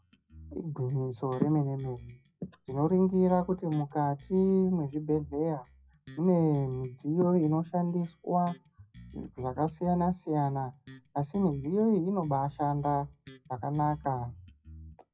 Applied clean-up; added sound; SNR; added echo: classical method WPE with log-MMSE.